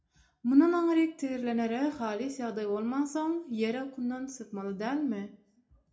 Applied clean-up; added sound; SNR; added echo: none; none; none; reverberation time 0.3 s.